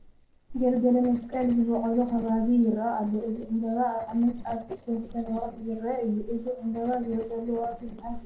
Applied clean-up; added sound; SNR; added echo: neural separator model SepFormer DNS4.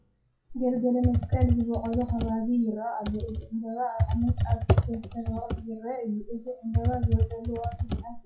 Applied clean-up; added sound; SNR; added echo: classical method WPE with log-MMSE.